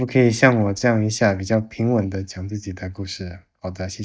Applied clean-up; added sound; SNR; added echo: neural mask model DeepFilterNet 3.